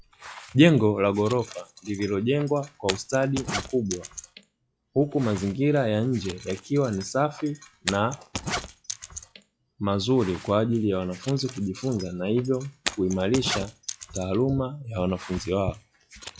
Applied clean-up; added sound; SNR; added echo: classical method log-MMSE.